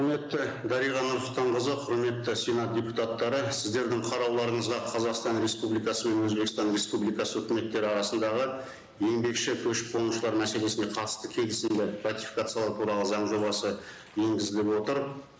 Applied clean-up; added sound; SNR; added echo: none; none; none; none.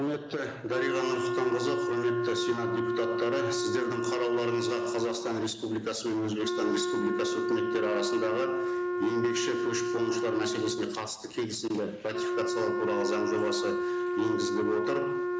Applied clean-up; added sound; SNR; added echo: none; Wind instrument, woodwind instrument; -1 dB; none.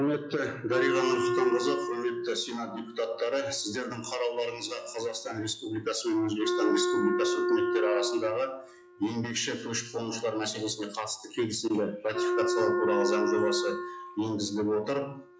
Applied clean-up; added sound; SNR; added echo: classical method log-MMSE.